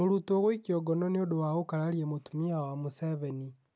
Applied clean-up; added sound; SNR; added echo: none; none; none; none.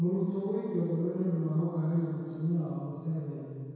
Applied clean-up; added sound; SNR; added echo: none; none; none; reverberation time 2.0 s.